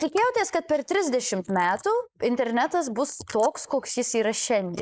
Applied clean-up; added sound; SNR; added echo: neural mask model Resemble Enhance denoiser.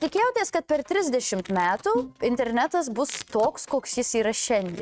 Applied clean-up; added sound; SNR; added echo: neural mask model RNNoise.